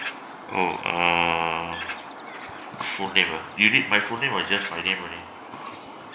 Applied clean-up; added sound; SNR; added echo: none; Bird; 14 dB; none.